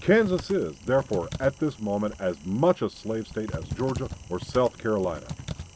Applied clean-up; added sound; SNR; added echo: none; Typing; 13 dB; none.